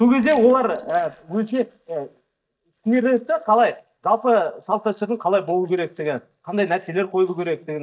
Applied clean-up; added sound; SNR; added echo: neural mask model DeepFilterNet 3.